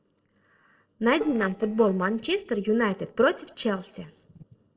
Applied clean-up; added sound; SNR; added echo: neural separator model SepFormer DNS4.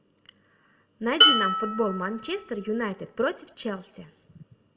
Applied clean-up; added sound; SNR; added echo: none; Dishes, pots, and pans; -4 dB; reverberation time 0.7 s.